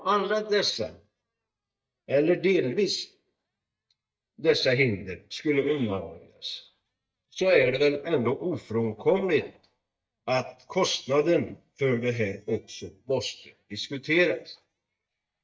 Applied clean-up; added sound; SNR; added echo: neural mask model DeepFilterNet 3.